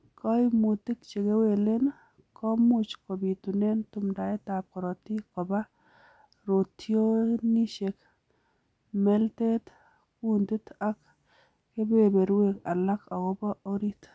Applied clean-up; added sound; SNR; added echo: none; none; none; none.